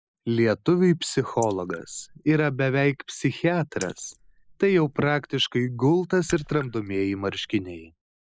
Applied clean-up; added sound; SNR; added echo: neural mask model Resemble Enhance denoiser.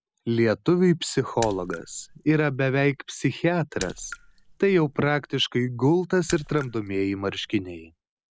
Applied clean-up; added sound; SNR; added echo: none; Raindrop / Splash, splatter; 18 dB; none.